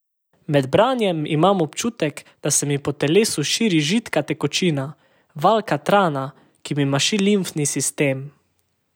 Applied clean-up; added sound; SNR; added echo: none; none; none; none.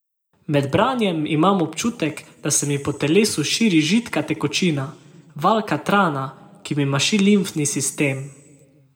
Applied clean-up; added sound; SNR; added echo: none; none; none; reverberation time 1.0 s.